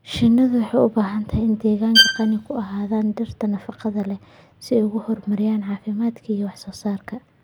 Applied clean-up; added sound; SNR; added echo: none; Bowed string instrument; -2 dB; none.